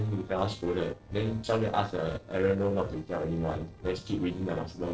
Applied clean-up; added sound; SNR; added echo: neural separator model SepFormer DNS4.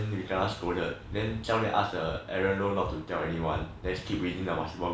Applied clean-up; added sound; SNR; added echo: none; none; none; none.